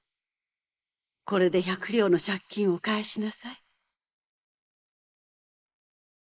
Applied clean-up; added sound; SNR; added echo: neural mask model Resemble Enhance denoiser.